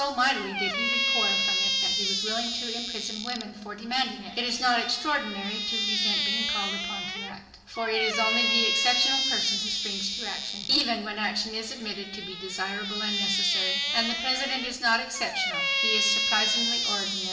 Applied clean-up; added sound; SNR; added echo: none; Squeak; -1 dB; reverberation time 1.0 s.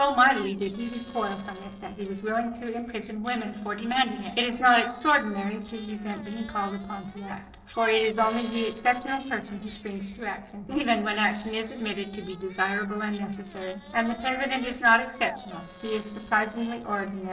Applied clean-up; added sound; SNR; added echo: neural separator model SepFormer DNS4.